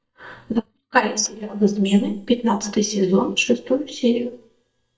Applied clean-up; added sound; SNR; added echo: neural mask model DeepFilterNet 3.